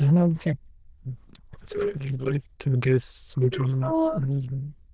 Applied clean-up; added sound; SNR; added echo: neural diffusion model UNIVERSE++.